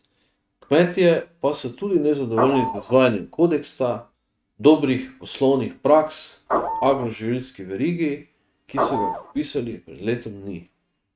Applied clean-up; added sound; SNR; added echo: neural mask model RNNoise.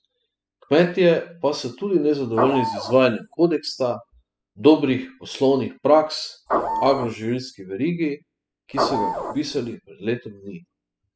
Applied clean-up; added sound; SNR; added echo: classical method spectral subtraction.